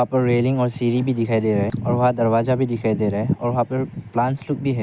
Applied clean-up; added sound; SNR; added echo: none; none; none; none.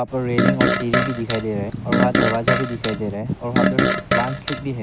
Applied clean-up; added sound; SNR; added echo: none; Fart; -3 dB; none.